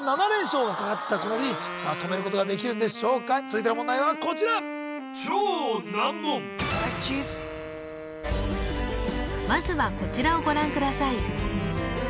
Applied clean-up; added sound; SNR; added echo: none; Wind instrument, woodwind instrument; 10 dB; none.